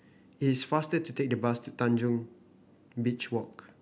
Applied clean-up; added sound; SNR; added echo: none; none; none; none.